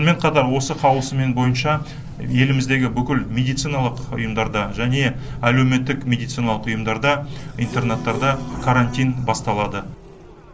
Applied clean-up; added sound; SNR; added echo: none; Wind instrument, woodwind instrument + Race car, auto racing / Accelerating, revving, vroom; 17 dB; none.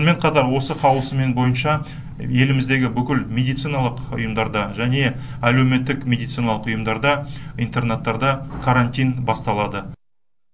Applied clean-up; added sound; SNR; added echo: none; none; none; none.